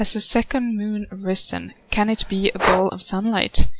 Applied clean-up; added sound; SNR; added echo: none; Breathing; 9 dB; none.